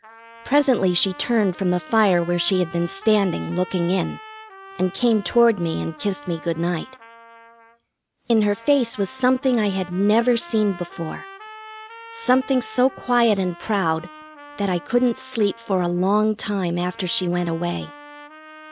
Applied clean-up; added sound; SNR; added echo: none; Trumpet; 19 dB; none.